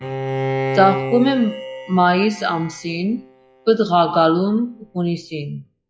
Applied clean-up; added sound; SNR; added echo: classical method log-MMSE.